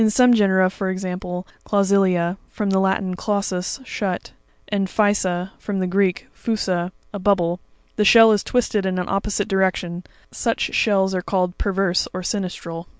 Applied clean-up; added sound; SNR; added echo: none; none; none; none.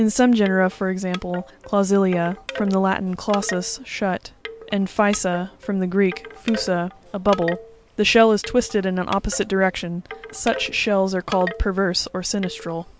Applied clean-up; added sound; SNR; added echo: none; Wind chime / Wood; 16 dB; none.